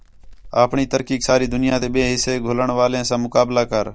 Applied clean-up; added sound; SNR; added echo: none; Wind; 16 dB; none.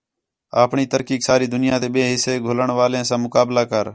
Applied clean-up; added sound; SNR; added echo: none; none; none; none.